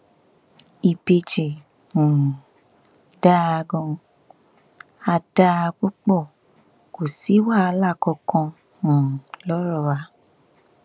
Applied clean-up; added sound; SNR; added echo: none; none; none; none.